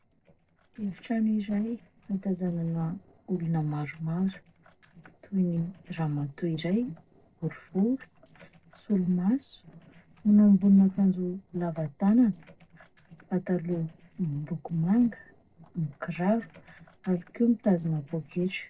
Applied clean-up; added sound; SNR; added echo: neural separator model SepFormer DNS4.